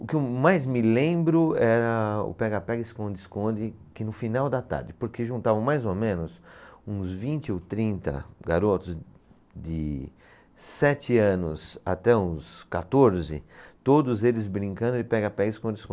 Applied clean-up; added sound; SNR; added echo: none; none; none; none.